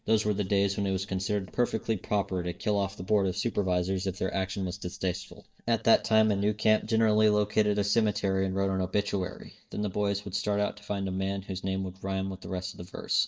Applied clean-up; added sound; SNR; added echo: neural mask model DeepFilterNet 3.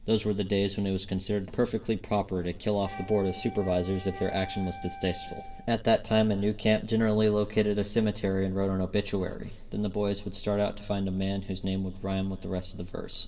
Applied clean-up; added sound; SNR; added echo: none; Wind instrument, woodwind instrument; 15 dB; reverberation time 1.9 s.